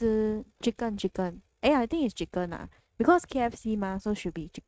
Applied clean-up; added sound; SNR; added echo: neural mask model RNNoise.